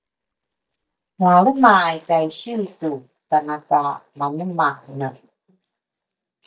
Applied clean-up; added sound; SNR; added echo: neural mask model DeepFilterNet 3.